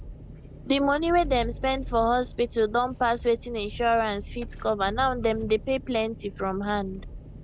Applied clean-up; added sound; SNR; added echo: none; Engine; 12 dB; none.